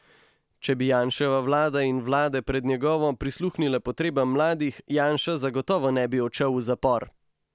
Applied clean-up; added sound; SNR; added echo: none; none; none; none.